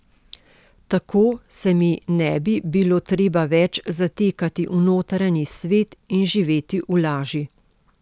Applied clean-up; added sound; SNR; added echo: none; none; none; none.